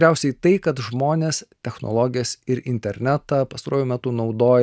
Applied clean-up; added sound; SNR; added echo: none; none; none; none.